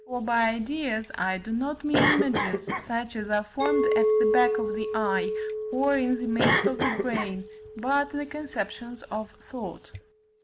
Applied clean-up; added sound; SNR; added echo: none; Chink, clink + Cough; 0 dB; none.